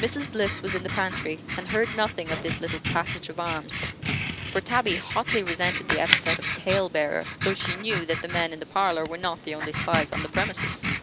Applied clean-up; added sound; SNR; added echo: none; Writing; 2 dB; none.